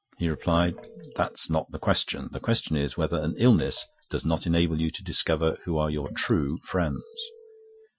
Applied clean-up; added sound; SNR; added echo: classical method Wiener filter.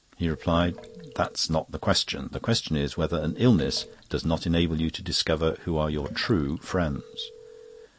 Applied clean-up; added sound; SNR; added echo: none; Telephone + Sink (filling or washing); 19 dB; none.